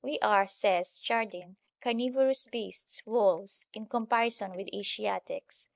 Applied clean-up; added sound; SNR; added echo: neural mask model Resemble Enhance denoiser.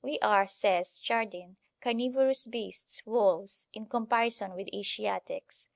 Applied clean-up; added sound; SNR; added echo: none; none; none; none.